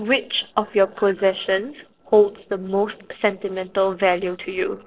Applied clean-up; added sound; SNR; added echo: neural separator model SepFormer DNS4.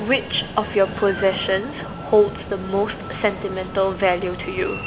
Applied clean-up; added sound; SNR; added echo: none; Train; 10 dB; none.